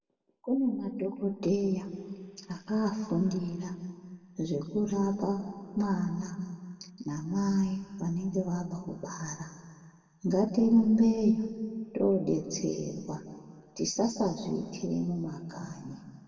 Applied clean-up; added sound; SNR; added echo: none; none; none; reverberation time 1.7 s.